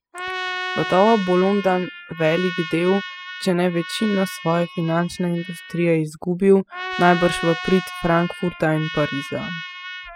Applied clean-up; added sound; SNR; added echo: classical method spectral subtraction.